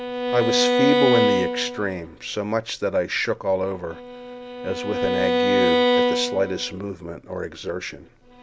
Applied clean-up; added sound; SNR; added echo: none; Bowed string instrument; -2 dB; none.